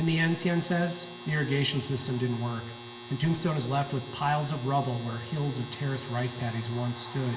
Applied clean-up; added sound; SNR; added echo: none; Domestic sounds, home sounds; 15 dB; reverberation time 0.9 s.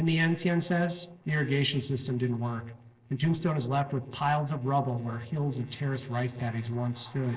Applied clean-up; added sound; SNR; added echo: neural separator model SepFormer DNS4.